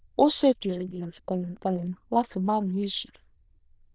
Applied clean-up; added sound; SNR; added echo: neural diffusion model UNIVERSE++.